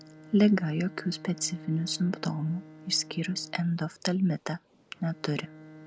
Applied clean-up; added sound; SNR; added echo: none; Bowed string instrument; 19 dB; none.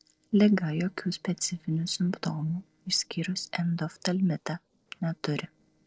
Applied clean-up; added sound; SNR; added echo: neural separator model SepFormer DNS4.